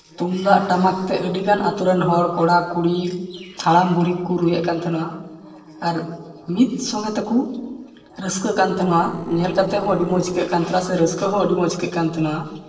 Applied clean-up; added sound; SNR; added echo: neural separator model SepFormer DNS4.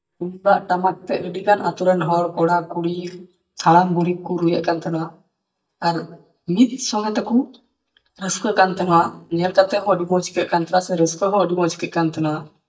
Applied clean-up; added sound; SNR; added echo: neural mask model DeepFilterNet 3.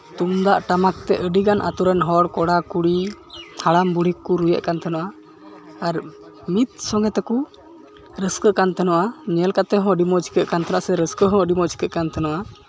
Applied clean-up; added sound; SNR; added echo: none; none; none; none.